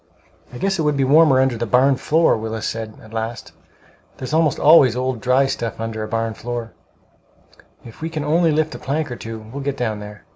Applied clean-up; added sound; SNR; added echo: none; none; none; none.